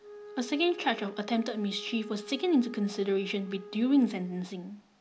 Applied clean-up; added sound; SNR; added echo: none; Wind instrument, woodwind instrument; 16 dB; none.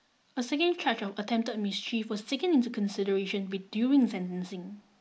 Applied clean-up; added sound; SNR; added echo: neural mask model Resemble Enhance denoiser.